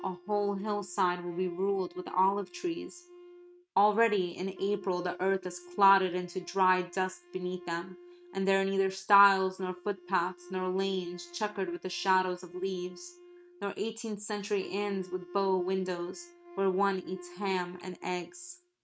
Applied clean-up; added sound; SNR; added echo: neural mask model RNNoise.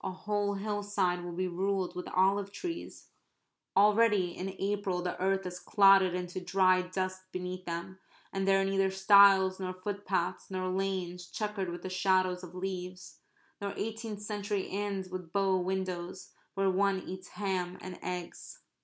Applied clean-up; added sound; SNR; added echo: none; none; none; none.